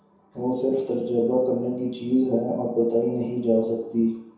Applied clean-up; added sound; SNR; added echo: none; none; none; reverberation time 0.7 s.